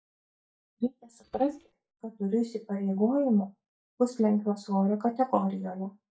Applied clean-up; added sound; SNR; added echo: neural mask model DeepFilterNet 3.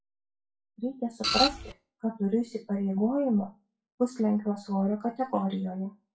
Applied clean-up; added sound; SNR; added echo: classical method WPE with log-MMSE.